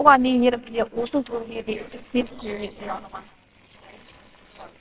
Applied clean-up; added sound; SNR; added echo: neural separator model SepFormer WHAMR!.